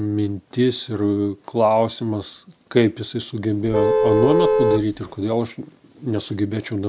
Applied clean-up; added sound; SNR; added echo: none; Vehicle horn, car horn, honking; -3 dB; none.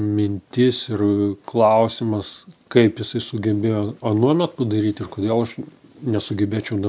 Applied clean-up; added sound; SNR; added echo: none; none; none; none.